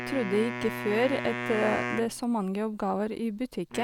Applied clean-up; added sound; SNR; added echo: none; Wind instrument, woodwind instrument; 7 dB; none.